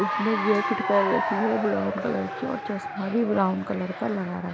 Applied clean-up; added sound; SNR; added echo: none; Applause / Cheering; 4 dB; none.